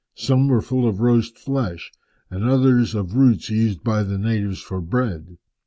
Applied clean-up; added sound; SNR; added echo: none; none; none; none.